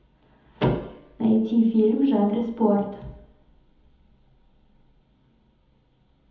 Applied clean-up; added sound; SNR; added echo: none; none; none; reverberation time 1.0 s.